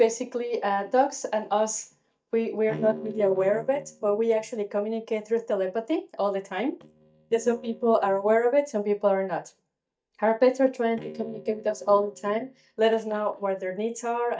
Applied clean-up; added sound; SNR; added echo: neural mask model DeepFilterNet 3.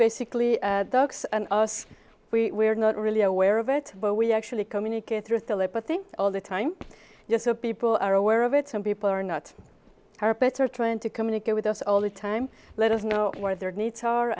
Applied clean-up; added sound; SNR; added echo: none; none; none; none.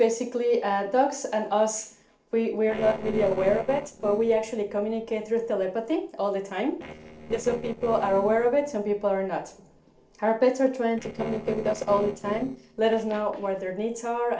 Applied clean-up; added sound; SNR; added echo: neural separator model SepFormer DNS4.